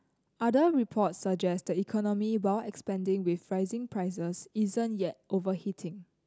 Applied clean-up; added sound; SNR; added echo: none; none; none; none.